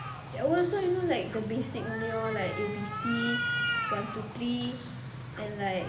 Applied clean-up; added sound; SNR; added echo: none; Cat; 5 dB; reverberation time 1.1 s.